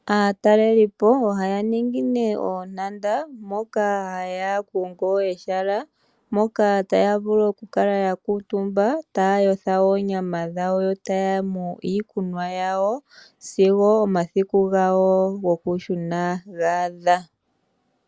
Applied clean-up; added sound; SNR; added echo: none; none; none; none.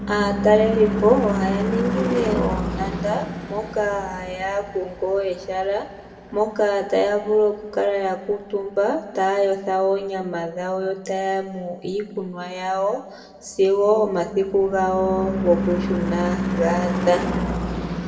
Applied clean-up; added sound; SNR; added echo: none; Car passing by / Engine / Truck; 6 dB; reverberation time 1.5 s.